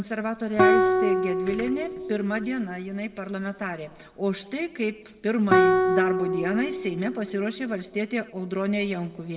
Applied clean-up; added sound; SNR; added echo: none; Guitar; -2 dB; reverberation time 1.2 s.